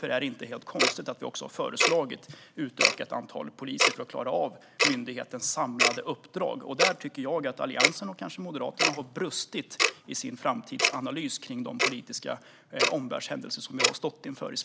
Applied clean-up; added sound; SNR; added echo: none; Tick-tock; -1 dB; none.